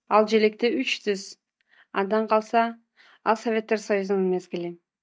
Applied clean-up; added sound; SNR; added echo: neural mask model DeepFilterNet 3.